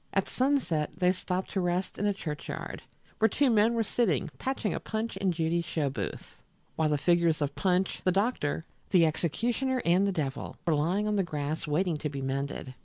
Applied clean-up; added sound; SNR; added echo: none; none; none; none.